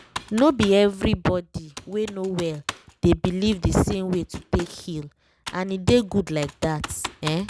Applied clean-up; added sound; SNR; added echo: none; Computer keyboard; 16 dB; none.